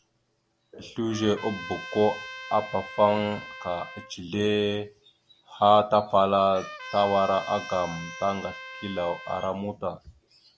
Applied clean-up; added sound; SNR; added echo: none; Trumpet; 14 dB; none.